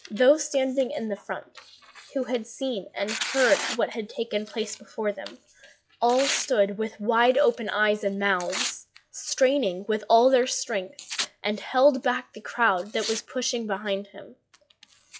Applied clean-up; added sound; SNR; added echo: classical method log-MMSE.